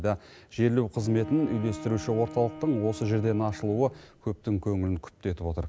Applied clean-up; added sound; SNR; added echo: none; Bowed string instrument; 14 dB; none.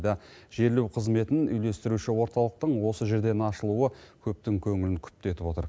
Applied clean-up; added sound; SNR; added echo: none; none; none; none.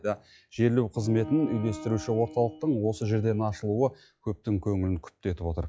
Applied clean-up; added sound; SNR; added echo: classical method log-MMSE.